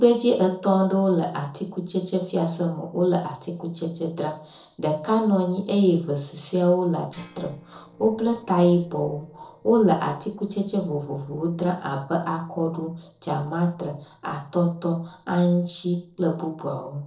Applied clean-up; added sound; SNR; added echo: neural separator model SepFormer DNS4.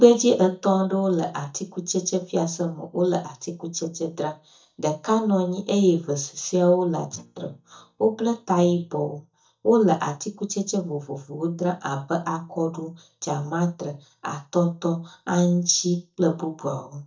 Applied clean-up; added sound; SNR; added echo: neural mask model DeepFilterNet 3.